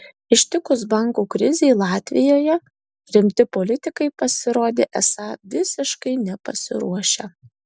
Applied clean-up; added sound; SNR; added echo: none; none; none; none.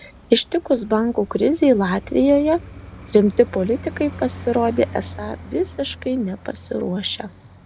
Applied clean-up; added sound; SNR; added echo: none; Traffic noise, roadway noise; 17 dB; none.